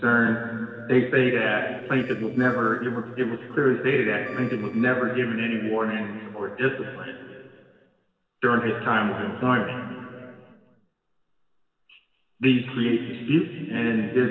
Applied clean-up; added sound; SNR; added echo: neural separator model SepFormer DNS4.